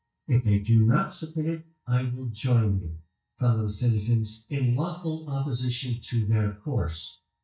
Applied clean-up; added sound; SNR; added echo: neural mask model DeepFilterNet 3.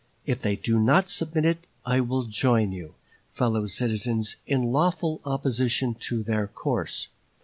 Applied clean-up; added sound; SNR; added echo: none; none; none; none.